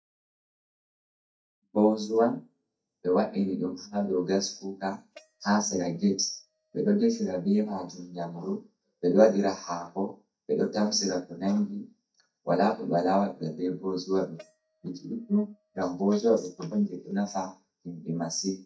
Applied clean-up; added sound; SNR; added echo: neural mask model DeepFilterNet 3.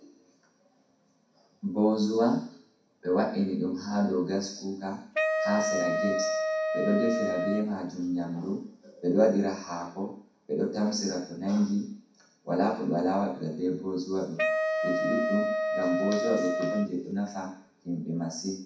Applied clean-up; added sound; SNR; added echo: none; Wind instrument, woodwind instrument; 0 dB; reverberation time 0.6 s.